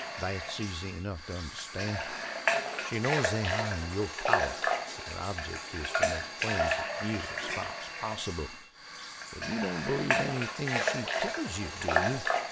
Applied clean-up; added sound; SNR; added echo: none; Water tap, faucet / Water; -3 dB; none.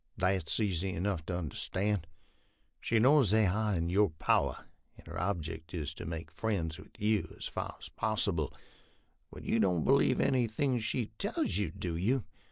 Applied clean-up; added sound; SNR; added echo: none; none; none; none.